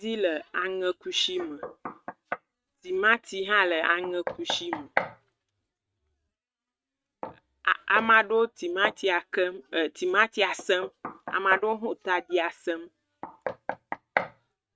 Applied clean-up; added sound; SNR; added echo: neural mask model RNNoise.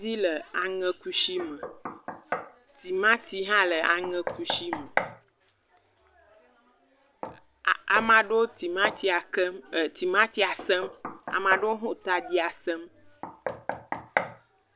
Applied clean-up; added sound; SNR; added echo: none; Knock; 10 dB; none.